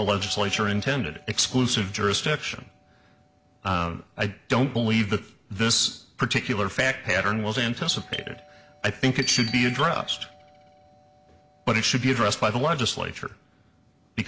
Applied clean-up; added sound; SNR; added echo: none; Doorbell + Bicycle bell; 18 dB; none.